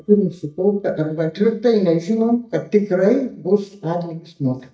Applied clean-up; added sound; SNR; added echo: neural mask model DeepFilterNet 3.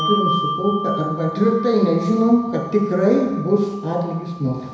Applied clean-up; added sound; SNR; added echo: none; Bell; 8 dB; reverberation time 1.0 s.